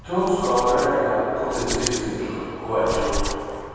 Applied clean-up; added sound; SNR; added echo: none; Hands; 9 dB; reverberation time 2.2 s.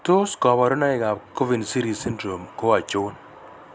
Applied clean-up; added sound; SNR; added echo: none; none; none; none.